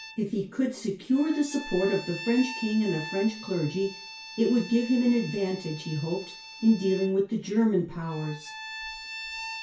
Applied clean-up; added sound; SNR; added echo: none; Bowed string instrument; 14 dB; reverberation time 0.3 s.